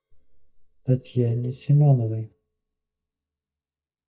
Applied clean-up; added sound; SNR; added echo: neural mask model DeepFilterNet 3.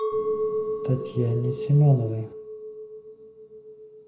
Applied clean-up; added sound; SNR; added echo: none; Chink, clink; 5 dB; reverberation time 0.5 s.